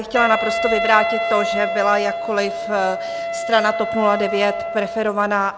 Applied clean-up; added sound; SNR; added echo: none; Wind instrument, woodwind instrument; 4 dB; none.